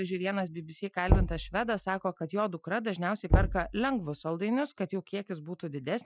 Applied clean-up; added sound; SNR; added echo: classical method Wiener filter.